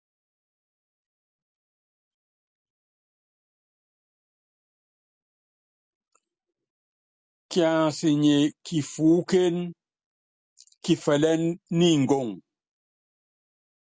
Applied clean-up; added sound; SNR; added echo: none; none; none; none.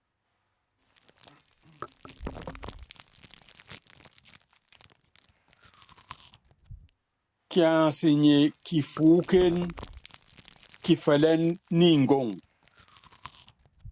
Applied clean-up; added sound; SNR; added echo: none; Chewing, mastication; 20 dB; none.